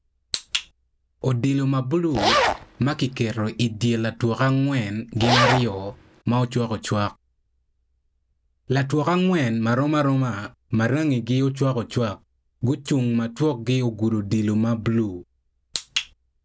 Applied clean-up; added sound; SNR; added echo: none; Zipper (clothing); 0 dB; none.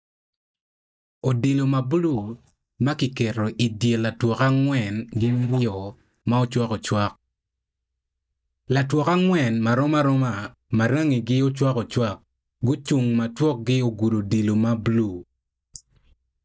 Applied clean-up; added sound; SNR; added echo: neural mask model DeepFilterNet 3.